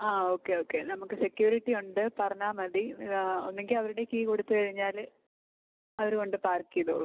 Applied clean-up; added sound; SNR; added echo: none; none; none; none.